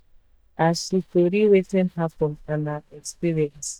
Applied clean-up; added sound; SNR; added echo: neural mask model DeepFilterNet 3.